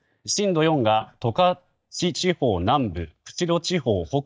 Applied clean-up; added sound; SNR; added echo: neural mask model DeepFilterNet 3.